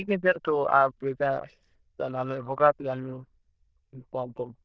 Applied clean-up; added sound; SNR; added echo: neural diffusion model UNIVERSE++.